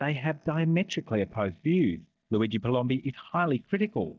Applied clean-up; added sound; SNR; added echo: neural mask model DeepFilterNet 3.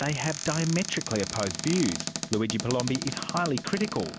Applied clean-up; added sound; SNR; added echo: none; Cupboard open or close; 6 dB; none.